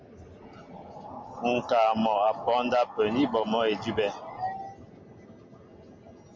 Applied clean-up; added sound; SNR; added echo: none; none; none; none.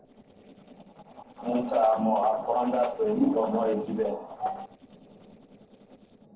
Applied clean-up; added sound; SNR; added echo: neural separator model SepFormer DNS4.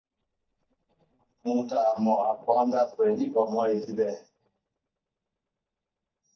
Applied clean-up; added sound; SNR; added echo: neural mask model DeepFilterNet 3.